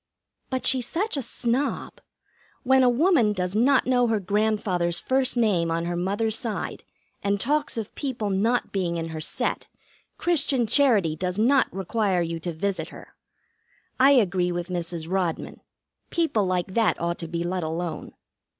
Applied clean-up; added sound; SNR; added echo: none; none; none; none.